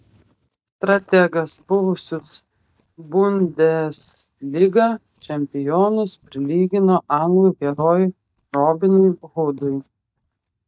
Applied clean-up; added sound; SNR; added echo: neural mask model DeepFilterNet 3.